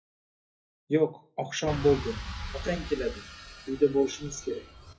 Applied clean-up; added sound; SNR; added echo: classical method WPE with log-MMSE.